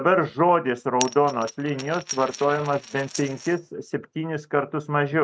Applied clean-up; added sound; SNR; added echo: neural mask model RNNoise.